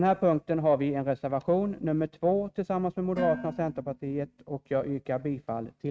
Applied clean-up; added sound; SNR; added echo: neural mask model RNNoise.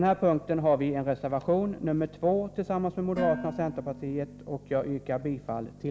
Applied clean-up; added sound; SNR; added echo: none; Dishes, pots, and pans; 17 dB; none.